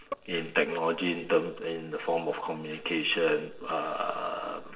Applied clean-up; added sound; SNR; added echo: neural separator model SepFormer DNS4.